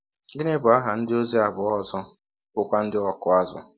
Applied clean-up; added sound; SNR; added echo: none; none; none; none.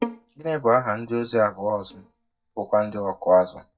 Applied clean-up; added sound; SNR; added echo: neural mask model DeepFilterNet 3.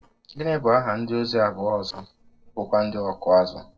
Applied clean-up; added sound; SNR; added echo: neural separator model SepFormer DNS4.